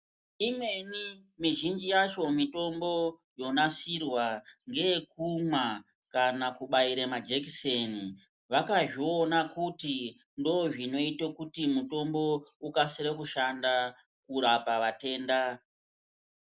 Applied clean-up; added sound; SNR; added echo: none; none; none; none.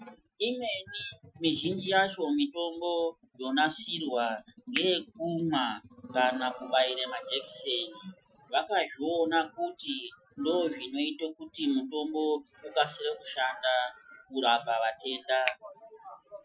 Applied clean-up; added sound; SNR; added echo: classical method Wiener filter.